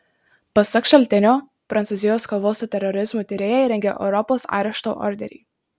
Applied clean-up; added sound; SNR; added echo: none; none; none; none.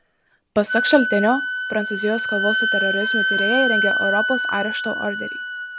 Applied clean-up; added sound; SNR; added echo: none; Wind instrument, woodwind instrument; 0 dB; none.